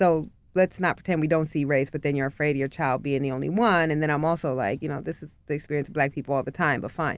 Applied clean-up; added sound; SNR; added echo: none; none; none; none.